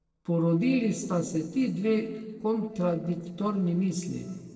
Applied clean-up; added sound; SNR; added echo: neural separator model SepFormer DNS4.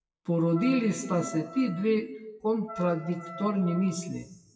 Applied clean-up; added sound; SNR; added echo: classical method WPE with log-MMSE.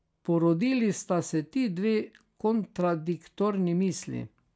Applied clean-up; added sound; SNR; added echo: none; none; none; none.